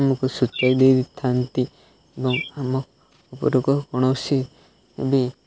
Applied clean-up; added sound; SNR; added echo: none; Bird; 14 dB; none.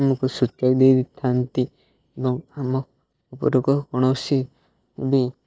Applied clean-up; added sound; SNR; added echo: neural mask model DeepFilterNet 3.